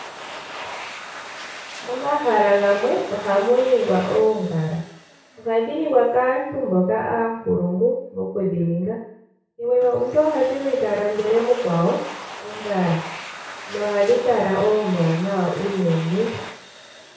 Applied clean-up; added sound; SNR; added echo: none; Domestic sounds, home sounds; 15 dB; reverberation time 0.6 s.